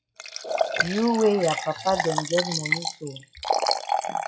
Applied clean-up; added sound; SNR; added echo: classical method WPE with log-MMSE.